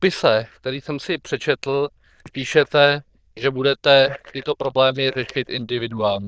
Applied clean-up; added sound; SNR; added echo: neural diffusion model UNIVERSE++.